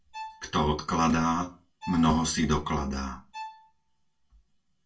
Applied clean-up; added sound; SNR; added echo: none; Bowed string instrument; 18 dB; reverberation time 0.2 s.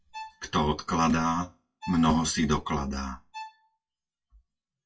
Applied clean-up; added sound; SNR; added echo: classical method WPE with log-MMSE.